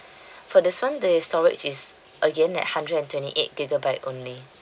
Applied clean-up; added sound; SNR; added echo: none; none; none; none.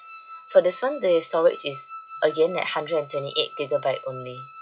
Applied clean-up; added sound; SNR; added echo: classical method log-MMSE.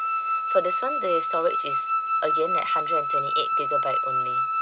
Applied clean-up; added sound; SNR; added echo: none; Wind instrument, woodwind instrument; -4 dB; none.